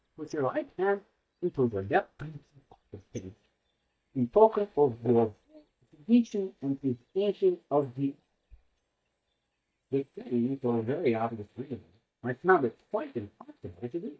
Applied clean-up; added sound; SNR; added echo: neural mask model DeepFilterNet 3.